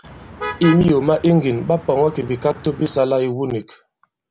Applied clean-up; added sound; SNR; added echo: none; Motor vehicle (road); 14 dB; none.